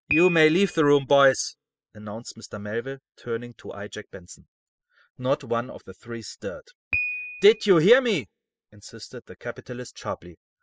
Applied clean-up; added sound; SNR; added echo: classical method spectral subtraction.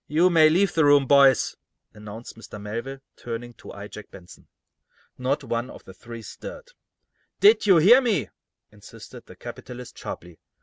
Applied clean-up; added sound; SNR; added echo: none; none; none; none.